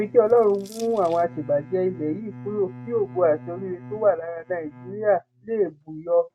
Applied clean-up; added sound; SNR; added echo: neural mask model RNNoise.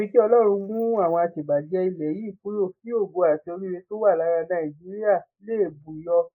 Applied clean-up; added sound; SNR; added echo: neural mask model Resemble Enhance denoiser.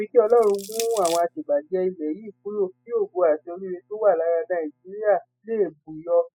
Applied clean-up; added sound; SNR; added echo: classical method spectral subtraction.